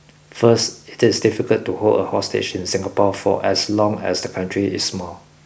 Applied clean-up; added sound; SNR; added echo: none; none; none; none.